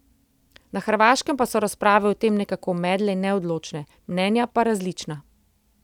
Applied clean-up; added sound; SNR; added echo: none; none; none; none.